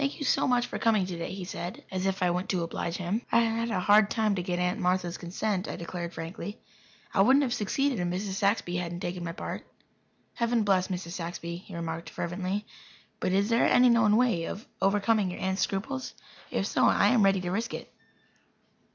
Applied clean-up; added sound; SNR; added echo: none; none; none; none.